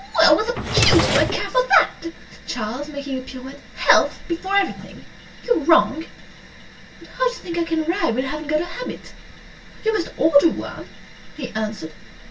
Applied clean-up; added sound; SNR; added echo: none; Drawer open or close; 0 dB; reverberation time 0.1 s.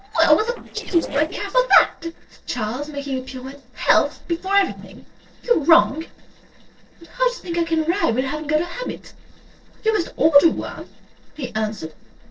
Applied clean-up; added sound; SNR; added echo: neural separator model SepFormer DNS4.